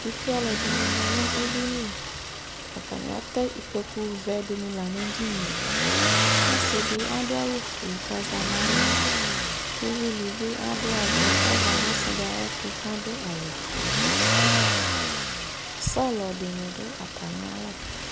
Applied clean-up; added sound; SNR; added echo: none; Motor vehicle (road); -5 dB; none.